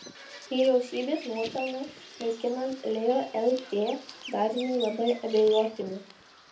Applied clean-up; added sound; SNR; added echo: none; Bird vocalization, bird call, bird song; 16 dB; reverberation time 0.3 s.